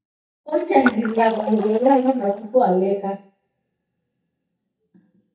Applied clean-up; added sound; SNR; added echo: neural mask model DeepFilterNet 3.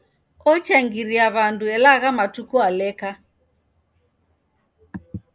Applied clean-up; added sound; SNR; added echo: none; none; none; none.